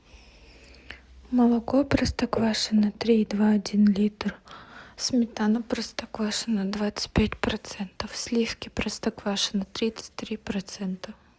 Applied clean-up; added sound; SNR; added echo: none; none; none; none.